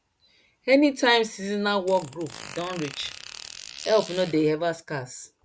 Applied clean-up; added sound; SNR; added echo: none; Fart; 15 dB; none.